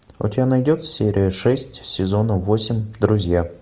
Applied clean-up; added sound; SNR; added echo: none; none; none; none.